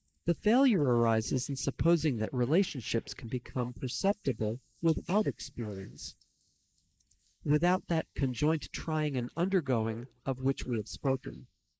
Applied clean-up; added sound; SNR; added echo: neural mask model Resemble Enhance denoiser.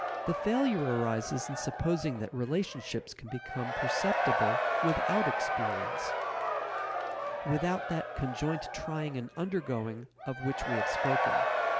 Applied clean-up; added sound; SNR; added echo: none; Crowd / Cheering; -1 dB; none.